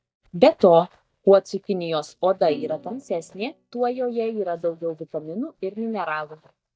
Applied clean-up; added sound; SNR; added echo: neural mask model DeepFilterNet 3.